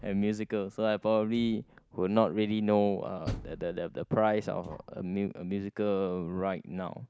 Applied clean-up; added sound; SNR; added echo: none; Door; 18 dB; none.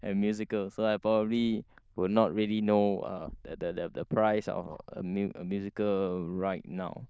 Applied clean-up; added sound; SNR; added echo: neural diffusion model UNIVERSE++.